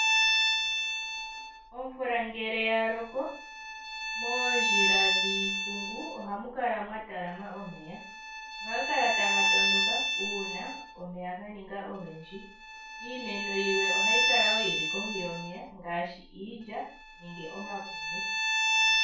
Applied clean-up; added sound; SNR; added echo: none; Bowed string instrument; -5 dB; reverberation time 0.3 s.